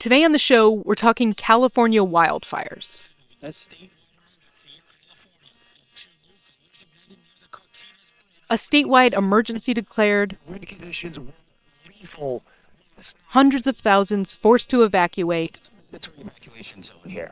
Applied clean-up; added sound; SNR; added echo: neural separator model SepFormer WHAM!.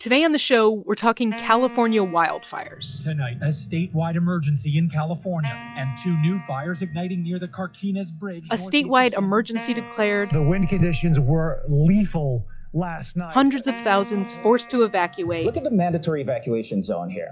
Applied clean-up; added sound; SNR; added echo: classical method log-MMSE.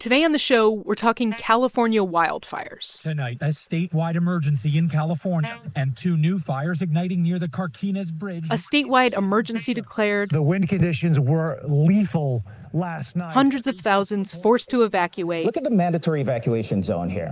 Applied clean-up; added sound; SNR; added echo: neural mask model Resemble Enhance denoiser.